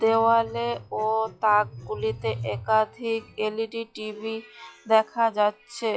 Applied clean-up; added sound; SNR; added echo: classical method log-MMSE.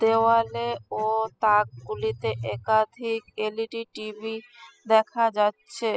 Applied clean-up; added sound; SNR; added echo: classical method spectral subtraction.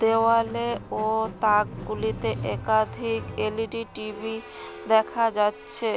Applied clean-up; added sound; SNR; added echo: none; Squeak; 13 dB; none.